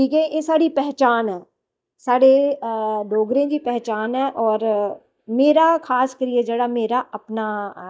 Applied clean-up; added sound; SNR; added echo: neural mask model DeepFilterNet 3.